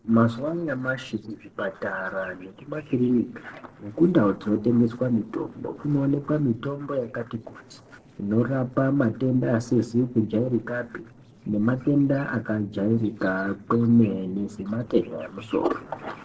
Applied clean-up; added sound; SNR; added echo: neural separator model SepFormer DNS4.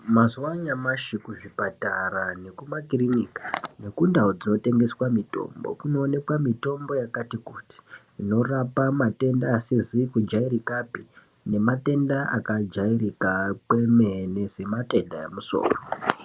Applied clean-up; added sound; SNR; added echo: none; none; none; none.